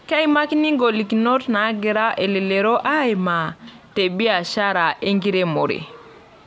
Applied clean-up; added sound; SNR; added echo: none; none; none; none.